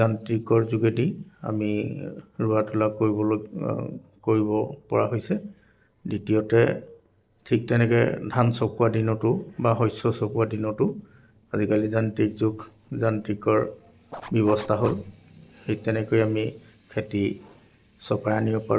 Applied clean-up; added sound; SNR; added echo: neural separator model SepFormer DNS4.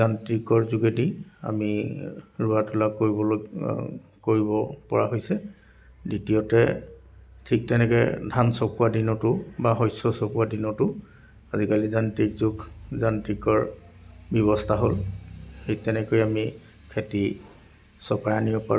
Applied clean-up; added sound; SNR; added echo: none; none; none; none.